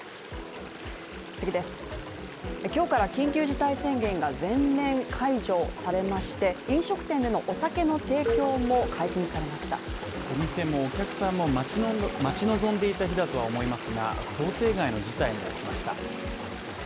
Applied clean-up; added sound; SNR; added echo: none; Stream; 11 dB; none.